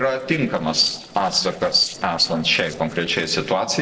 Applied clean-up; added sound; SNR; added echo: neural separator model SepFormer DNS4.